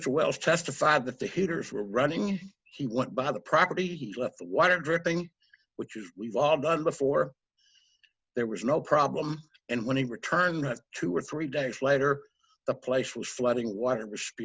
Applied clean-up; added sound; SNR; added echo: none; none; none; none.